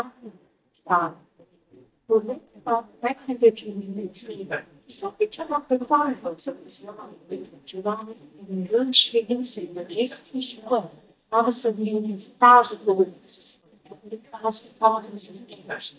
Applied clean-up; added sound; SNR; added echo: neural mask model DeepFilterNet 3.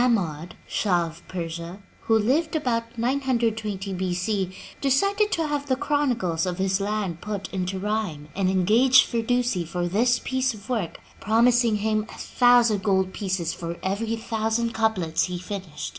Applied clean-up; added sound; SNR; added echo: none; none; none; none.